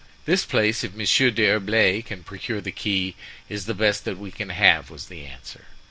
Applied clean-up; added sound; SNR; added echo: none; none; none; none.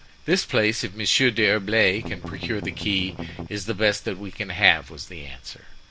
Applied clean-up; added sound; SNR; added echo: none; Strum; 10 dB; none.